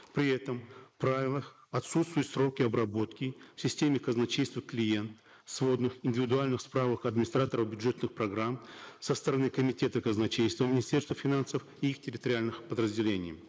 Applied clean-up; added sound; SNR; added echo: neural mask model Resemble Enhance denoiser.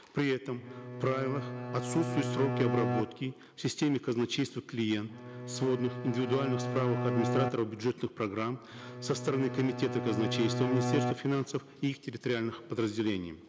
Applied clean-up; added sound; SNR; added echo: none; Bowed string instrument; 2 dB; none.